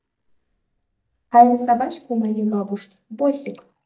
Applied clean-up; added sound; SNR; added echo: neural mask model DeepFilterNet 3.